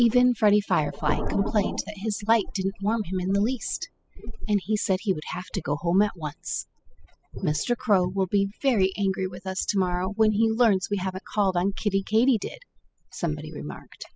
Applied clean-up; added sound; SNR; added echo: classical method spectral subtraction.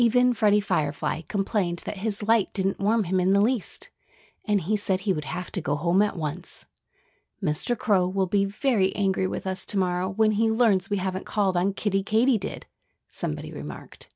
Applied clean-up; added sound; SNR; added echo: none; none; none; none.